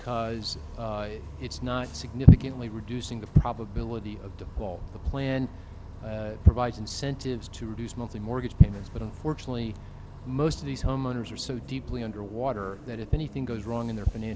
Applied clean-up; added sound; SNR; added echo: none; Bus; 14 dB; none.